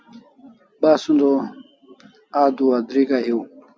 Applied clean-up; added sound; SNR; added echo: none; none; none; none.